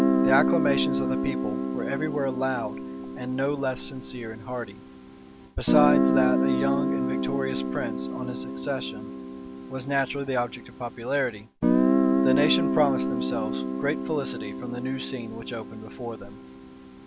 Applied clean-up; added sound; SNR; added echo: none; Guitar; -3 dB; none.